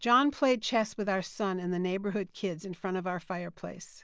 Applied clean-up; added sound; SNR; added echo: none; none; none; none.